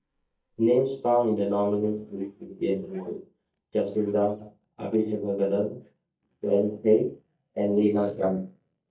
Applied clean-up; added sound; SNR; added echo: neural mask model DeepFilterNet 3.